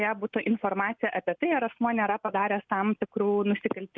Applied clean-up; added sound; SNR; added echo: none; none; none; none.